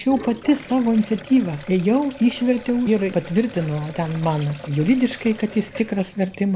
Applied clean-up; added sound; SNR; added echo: none; Sink (filling or washing); 18 dB; none.